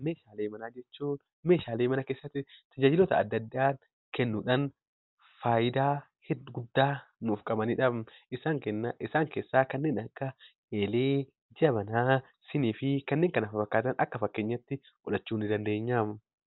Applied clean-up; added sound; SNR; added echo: none; none; none; none.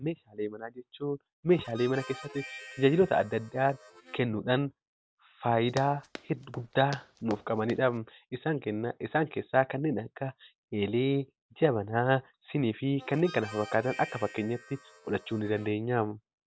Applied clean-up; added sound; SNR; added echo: none; Run + Harmonica; 17 dB; none.